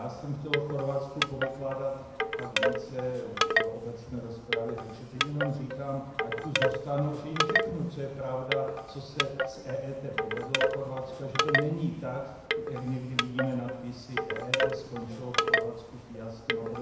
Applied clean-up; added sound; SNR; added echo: none; Wind chime / Wood; -3 dB; reverberation time 1.0 s.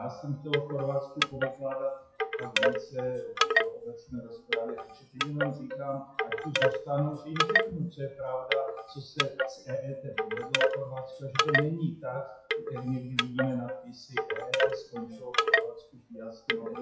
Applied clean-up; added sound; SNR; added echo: classical method WPE with log-MMSE.